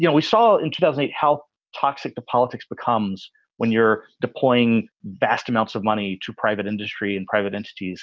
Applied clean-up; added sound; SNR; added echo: none; none; none; none.